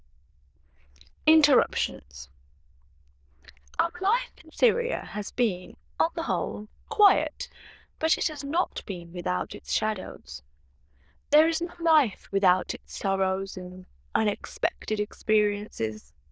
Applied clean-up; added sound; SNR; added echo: neural diffusion model UNIVERSE++.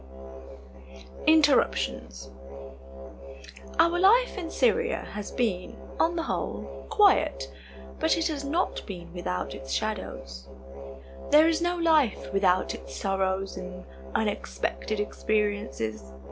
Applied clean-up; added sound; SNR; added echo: none; Musical instrument; 12 dB; none.